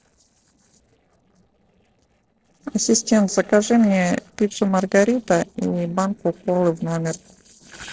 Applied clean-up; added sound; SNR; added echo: neural separator model SepFormer DNS4.